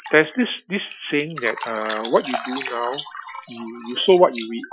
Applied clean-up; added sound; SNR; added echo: classical method Wiener filter.